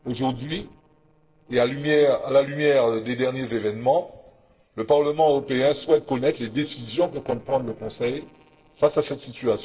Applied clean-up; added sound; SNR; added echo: neural separator model SepFormer DNS4.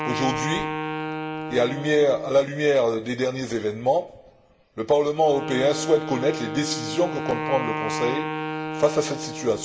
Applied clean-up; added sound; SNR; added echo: none; Wind instrument, woodwind instrument; 7 dB; reverberation time 0.4 s.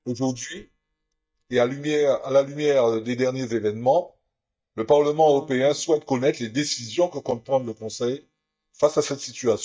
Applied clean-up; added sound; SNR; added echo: neural mask model DeepFilterNet 3.